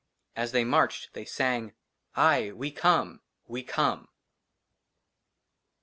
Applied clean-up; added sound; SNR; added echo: none; none; none; none.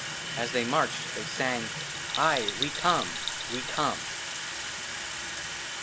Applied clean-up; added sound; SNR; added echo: none; Bell + Sink (filling or washing) / Water tap, faucet; 2 dB; none.